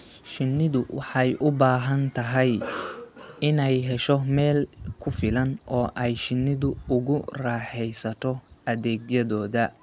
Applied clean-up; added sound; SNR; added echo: none; Cough; 15 dB; none.